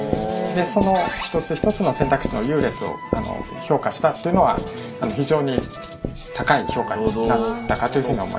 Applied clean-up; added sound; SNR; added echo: none; Writing; 9 dB; reverberation time 1.8 s.